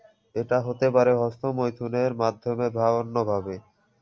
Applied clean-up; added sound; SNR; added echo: none; none; none; none.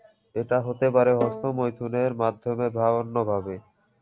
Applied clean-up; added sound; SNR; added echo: none; Bowed string instrument; 14 dB; none.